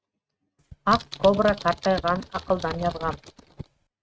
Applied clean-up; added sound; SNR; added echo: neural mask model RNNoise.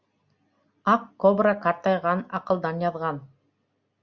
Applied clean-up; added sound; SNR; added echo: none; none; none; none.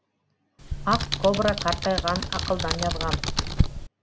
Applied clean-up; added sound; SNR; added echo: none; Computer keyboard; 0 dB; none.